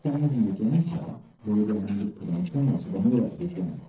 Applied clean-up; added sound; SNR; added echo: neural separator model SepFormer DNS4.